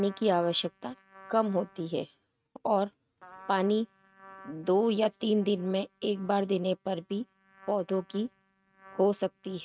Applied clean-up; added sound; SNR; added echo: neural mask model RNNoise.